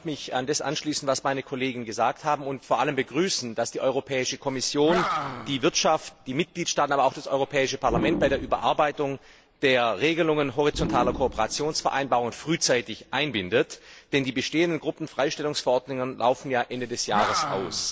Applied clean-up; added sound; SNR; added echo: none; Animal; 11 dB; none.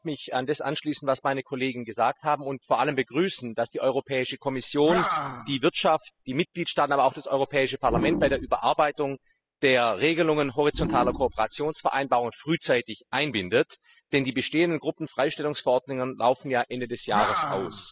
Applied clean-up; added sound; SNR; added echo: classical method spectral subtraction.